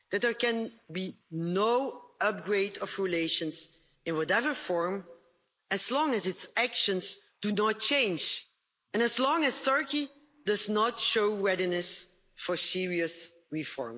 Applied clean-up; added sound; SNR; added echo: neural mask model Resemble Enhance denoiser.